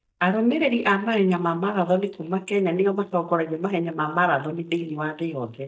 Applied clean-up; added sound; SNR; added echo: neural mask model DeepFilterNet 3.